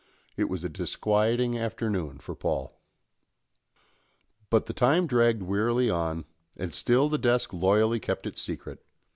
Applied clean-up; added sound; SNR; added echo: none; none; none; none.